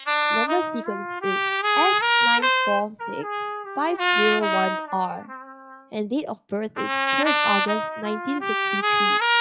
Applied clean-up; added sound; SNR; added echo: classical method log-MMSE.